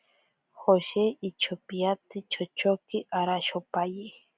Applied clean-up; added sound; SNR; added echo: none; none; none; none.